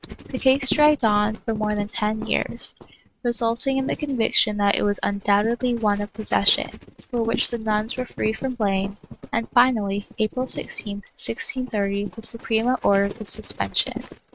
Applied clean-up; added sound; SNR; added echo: neural mask model RNNoise.